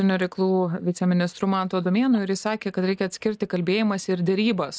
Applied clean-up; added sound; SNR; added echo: neural mask model DeepFilterNet 3.